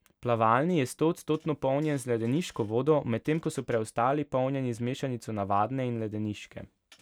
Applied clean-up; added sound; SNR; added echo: none; none; none; none.